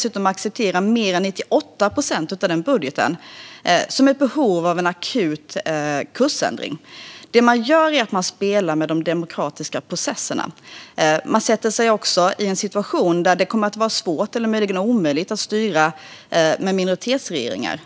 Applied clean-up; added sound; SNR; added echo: none; none; none; none.